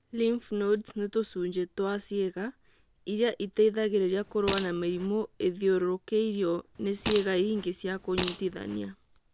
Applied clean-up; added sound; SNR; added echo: none; Fart; 10 dB; none.